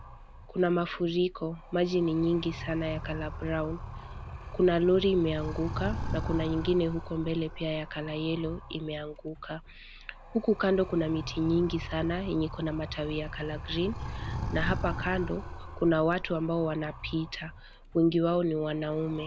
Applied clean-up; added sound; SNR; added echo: none; Animal; 9 dB; none.